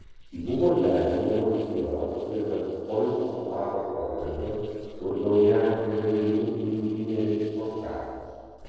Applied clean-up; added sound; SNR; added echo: neural separator model SepFormer DNS4.